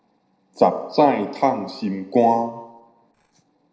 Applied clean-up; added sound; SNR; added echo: neural separator model SepFormer DNS4.